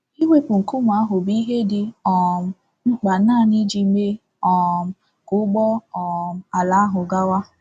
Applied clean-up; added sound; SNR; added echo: none; none; none; none.